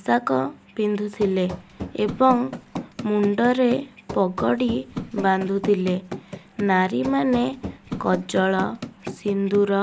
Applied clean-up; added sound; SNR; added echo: none; Run; 12 dB; none.